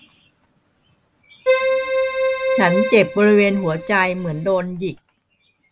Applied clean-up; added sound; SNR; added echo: none; Keyboard (musical); 1 dB; none.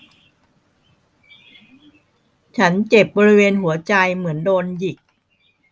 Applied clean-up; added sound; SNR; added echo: none; none; none; none.